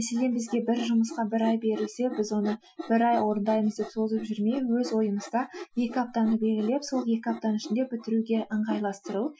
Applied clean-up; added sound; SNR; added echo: classical method Wiener filter.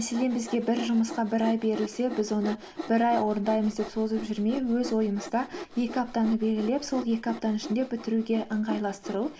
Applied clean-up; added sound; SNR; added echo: none; Sawing; 13 dB; none.